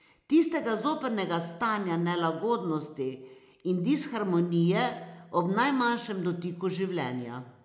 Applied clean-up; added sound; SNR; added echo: none; none; none; none.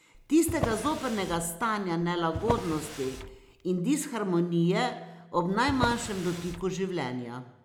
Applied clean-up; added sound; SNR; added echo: none; Drawer open or close; 9 dB; none.